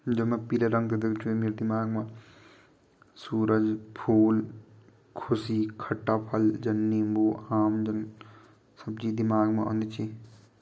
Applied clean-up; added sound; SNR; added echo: none; none; none; none.